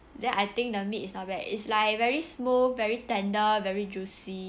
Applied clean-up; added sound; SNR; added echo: none; none; none; none.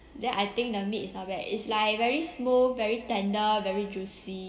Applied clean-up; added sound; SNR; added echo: none; none; none; reverberation time 2.7 s.